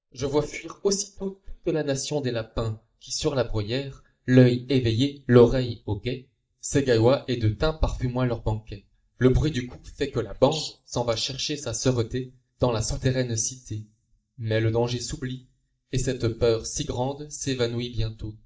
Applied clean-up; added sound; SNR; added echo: neural mask model DeepFilterNet 3.